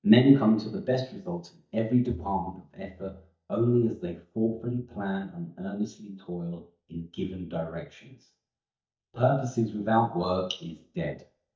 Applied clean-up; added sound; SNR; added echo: neural mask model DeepFilterNet 3.